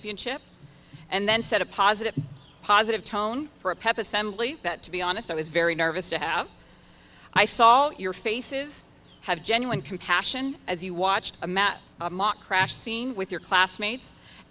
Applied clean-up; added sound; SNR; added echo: none; none; none; none.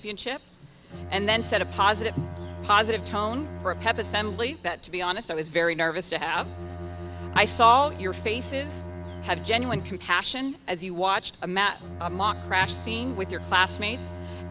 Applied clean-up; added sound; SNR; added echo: none; Bowed string instrument; 11 dB; none.